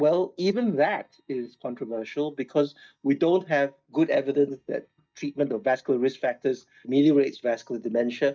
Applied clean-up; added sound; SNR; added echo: neural mask model DeepFilterNet 3.